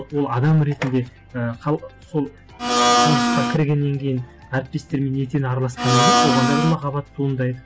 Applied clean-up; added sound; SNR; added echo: none; Domestic sounds, home sounds; -5 dB; none.